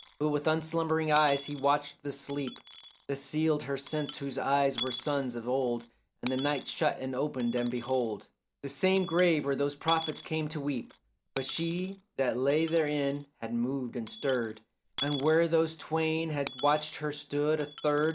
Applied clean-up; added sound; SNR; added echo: none; Coin (dropping) / Dishes, pots, and pans; 16 dB; none.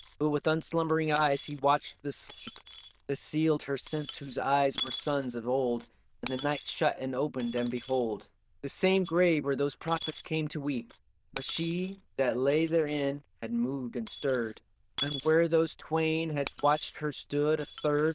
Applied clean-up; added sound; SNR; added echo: neural diffusion model UNIVERSE++.